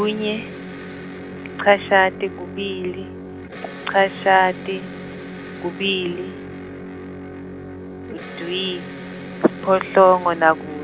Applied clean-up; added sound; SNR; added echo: none; Electric guitar; 11 dB; none.